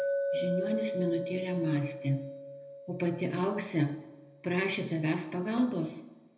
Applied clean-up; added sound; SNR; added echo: none; Chink, clink; 6 dB; reverberation time 0.7 s.